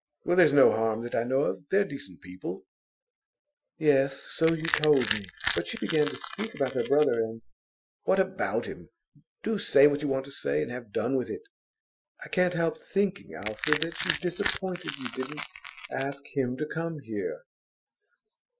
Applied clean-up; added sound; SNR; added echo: classical method Wiener filter.